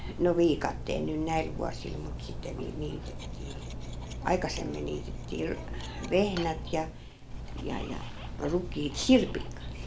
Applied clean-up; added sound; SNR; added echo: none; Cutlery, silverware; 6 dB; none.